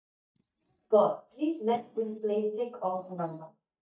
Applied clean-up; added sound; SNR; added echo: neural mask model DeepFilterNet 3.